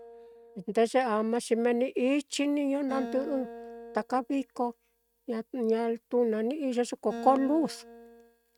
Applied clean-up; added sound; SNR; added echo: neural mask model RNNoise.